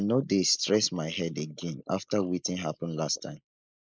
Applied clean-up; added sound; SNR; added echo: neural mask model Resemble Enhance denoiser.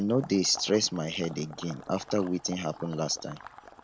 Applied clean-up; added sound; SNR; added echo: none; Water / Liquid; 17 dB; none.